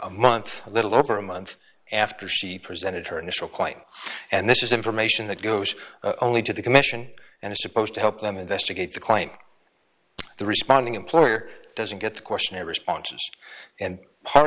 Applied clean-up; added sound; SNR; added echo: none; none; none; none.